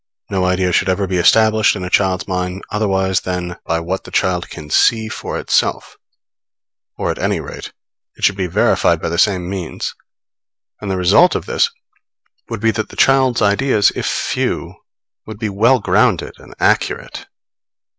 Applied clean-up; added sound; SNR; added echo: none; none; none; none.